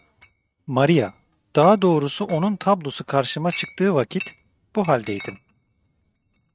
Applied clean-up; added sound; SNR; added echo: neural mask model RNNoise.